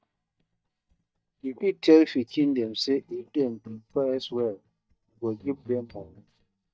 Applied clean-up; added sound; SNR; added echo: neural mask model DeepFilterNet 3.